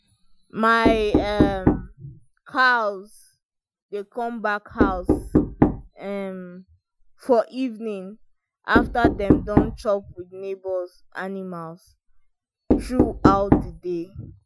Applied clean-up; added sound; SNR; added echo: classical method Wiener filter.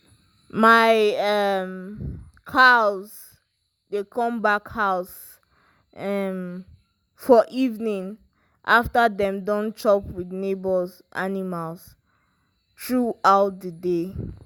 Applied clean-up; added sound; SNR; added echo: none; none; none; none.